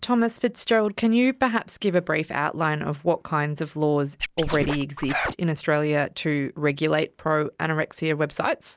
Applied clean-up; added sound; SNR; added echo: none; Scratching (performance technique); 5 dB; none.